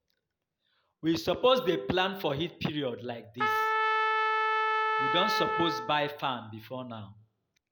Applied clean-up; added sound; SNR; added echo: none; Trumpet; -3 dB; none.